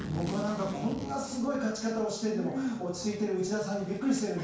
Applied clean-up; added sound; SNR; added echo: none; Zipper (clothing); 12 dB; reverberation time 0.5 s.